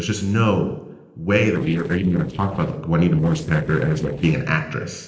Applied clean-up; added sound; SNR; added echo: neural separator model SepFormer DNS4.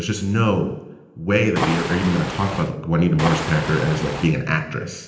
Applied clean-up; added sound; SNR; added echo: none; Waves, surf; 6 dB; reverberation time 0.8 s.